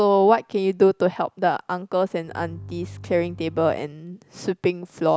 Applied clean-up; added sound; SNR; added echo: none; Bowed string instrument; 17 dB; none.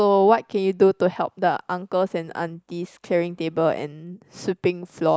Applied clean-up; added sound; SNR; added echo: neural mask model Resemble Enhance denoiser.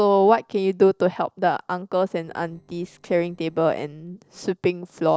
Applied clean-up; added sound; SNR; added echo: neural separator model SepFormer DNS4.